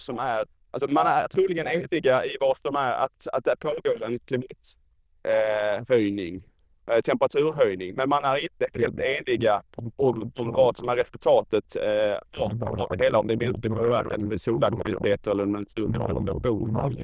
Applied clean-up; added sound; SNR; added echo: neural diffusion model UNIVERSE++.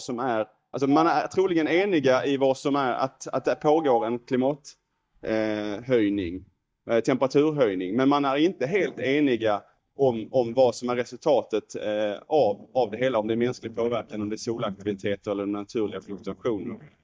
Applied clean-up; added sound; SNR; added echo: neural mask model DeepFilterNet 3.